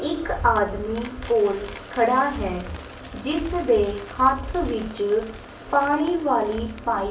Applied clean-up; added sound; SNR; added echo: none; Coin (dropping); 19 dB; reverberation time 0.4 s.